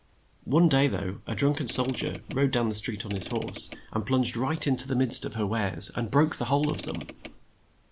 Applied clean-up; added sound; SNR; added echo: none; Mechanisms / Car; 15 dB; none.